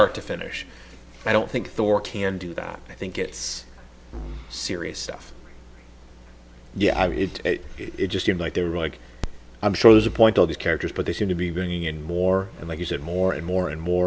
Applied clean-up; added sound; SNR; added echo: none; Musical instrument; 18 dB; none.